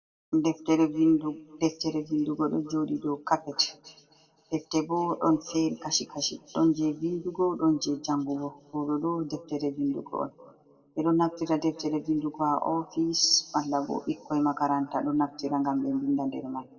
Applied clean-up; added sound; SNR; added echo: none; none; none; reverberation time 1.5 s.